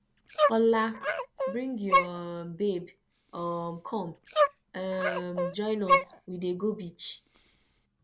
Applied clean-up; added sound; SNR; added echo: none; Dog; -1 dB; none.